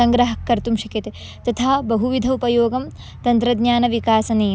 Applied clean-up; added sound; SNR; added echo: none; none; none; none.